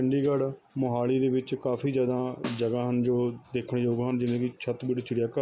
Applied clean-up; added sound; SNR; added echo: none; Snare drum; 15 dB; none.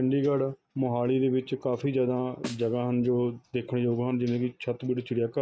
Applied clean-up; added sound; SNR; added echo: neural mask model RNNoise.